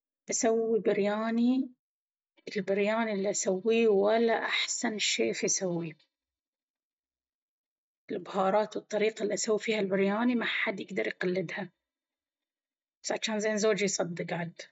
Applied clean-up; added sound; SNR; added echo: neural mask model DeepFilterNet 3.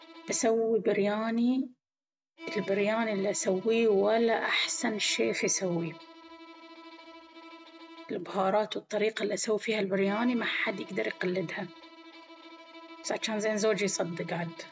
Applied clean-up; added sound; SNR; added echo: none; Bowed string instrument; 19 dB; none.